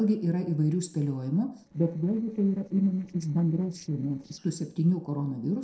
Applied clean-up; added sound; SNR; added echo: neural separator model SepFormer DNS4.